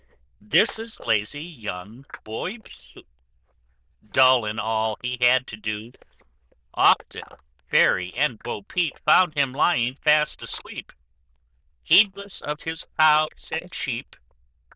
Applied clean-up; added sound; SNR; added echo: neural diffusion model UNIVERSE++.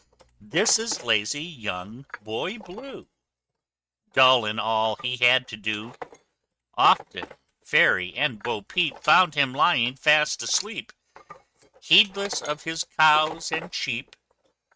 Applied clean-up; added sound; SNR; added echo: neural mask model RNNoise.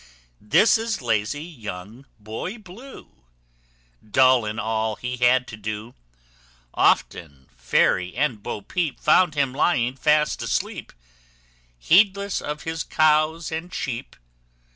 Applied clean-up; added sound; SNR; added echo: none; none; none; none.